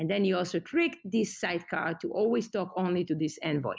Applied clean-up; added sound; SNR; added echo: none; none; none; none.